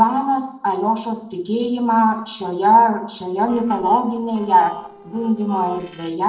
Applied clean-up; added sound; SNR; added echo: neural separator model SepFormer DNS4.